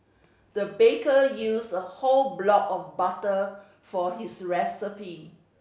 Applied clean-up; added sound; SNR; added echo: none; none; none; none.